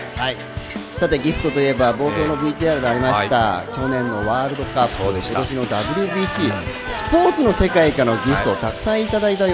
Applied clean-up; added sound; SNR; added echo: none; Shatter + Truck; 18 dB; none.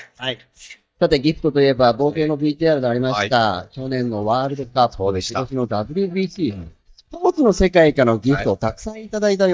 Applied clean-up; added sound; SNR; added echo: neural mask model DeepFilterNet 3.